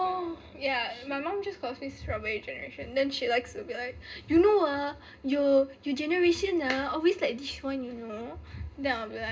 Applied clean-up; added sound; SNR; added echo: none; none; none; reverberation time 0.2 s.